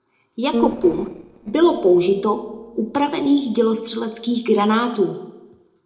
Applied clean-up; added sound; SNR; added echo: neural separator model SepFormer DNS4.